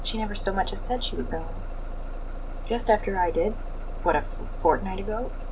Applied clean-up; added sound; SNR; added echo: none; Bus; 3 dB; none.